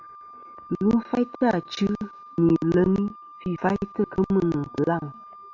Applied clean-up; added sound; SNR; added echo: none; Wind instrument, woodwind instrument; 20 dB; none.